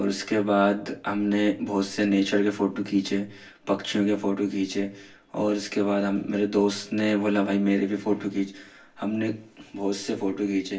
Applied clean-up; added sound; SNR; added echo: none; none; none; reverberation time 0.2 s.